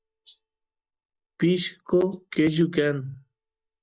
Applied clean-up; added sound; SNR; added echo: neural mask model DeepFilterNet 3.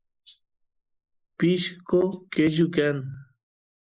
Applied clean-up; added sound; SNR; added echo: neural mask model Resemble Enhance denoiser.